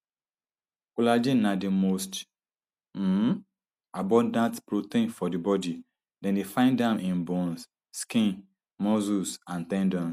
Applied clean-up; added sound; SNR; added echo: none; none; none; none.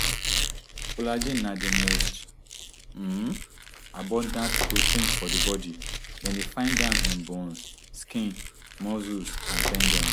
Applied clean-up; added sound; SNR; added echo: none; Squeak; -4 dB; none.